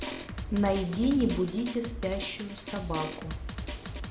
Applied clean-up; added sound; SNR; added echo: none; Drum; 7 dB; none.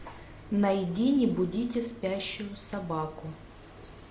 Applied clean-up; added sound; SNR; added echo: none; none; none; none.